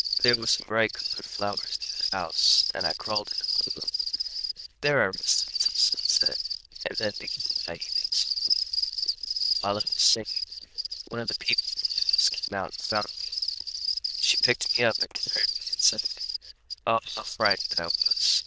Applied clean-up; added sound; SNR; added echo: neural diffusion model UNIVERSE++.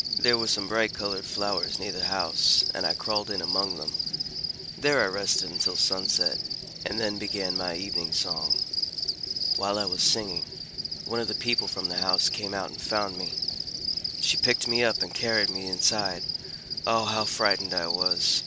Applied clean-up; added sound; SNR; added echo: none; Cricket; 0 dB; none.